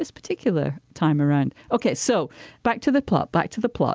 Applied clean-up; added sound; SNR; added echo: none; none; none; none.